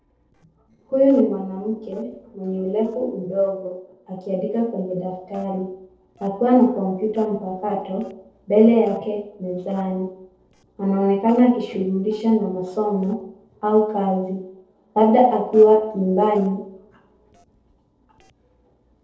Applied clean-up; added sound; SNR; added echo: neural separator model SepFormer DNS4.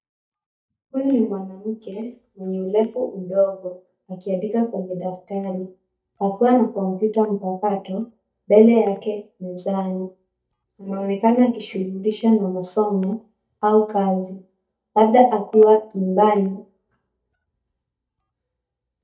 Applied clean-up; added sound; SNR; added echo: neural mask model DeepFilterNet 3.